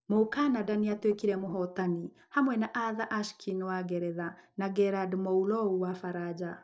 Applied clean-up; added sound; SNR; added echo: neural separator model SepFormer DNS4.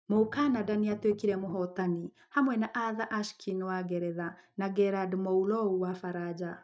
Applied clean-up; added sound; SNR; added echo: neural mask model RNNoise.